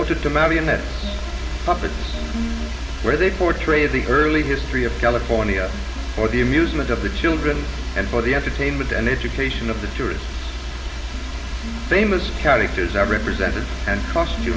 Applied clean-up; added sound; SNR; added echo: none; none; none; reverberation time 1.1 s.